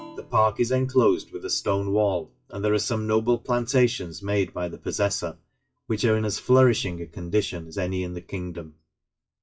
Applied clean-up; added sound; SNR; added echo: classical method WPE with log-MMSE.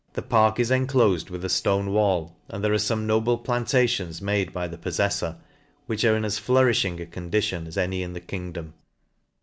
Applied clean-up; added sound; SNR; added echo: none; none; none; none.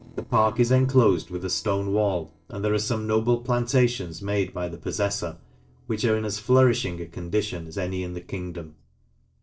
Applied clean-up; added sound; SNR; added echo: neural separator model SepFormer DNS4.